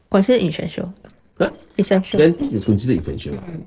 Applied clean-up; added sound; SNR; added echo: neural separator model SepFormer DNS4.